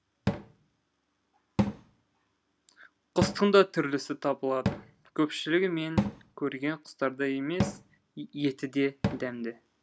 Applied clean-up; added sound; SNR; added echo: none; Cupboard open or close / Drawer open or close; 5 dB; none.